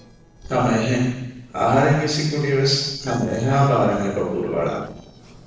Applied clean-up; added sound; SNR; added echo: neural separator model SepFormer DNS4.